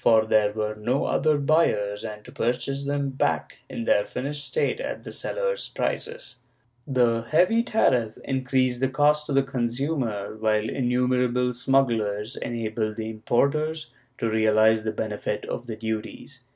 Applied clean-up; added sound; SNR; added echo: none; none; none; none.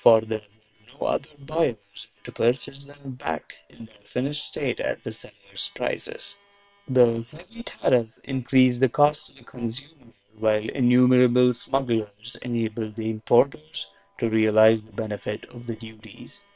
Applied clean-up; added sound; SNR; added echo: neural separator model SepFormer WHAM!.